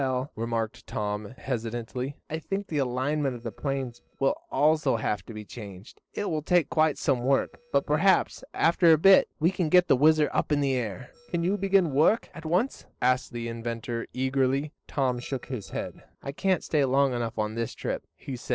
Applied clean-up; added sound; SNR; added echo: neural separator model SepFormer DNS4.